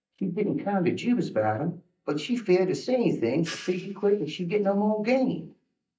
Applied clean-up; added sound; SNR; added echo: neural mask model DeepFilterNet 3.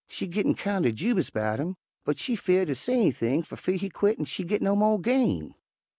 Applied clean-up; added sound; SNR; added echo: none; none; none; none.